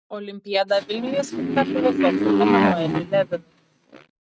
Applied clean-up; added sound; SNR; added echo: neural mask model RNNoise.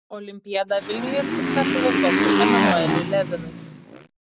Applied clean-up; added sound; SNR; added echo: none; Motorcycle; -4 dB; none.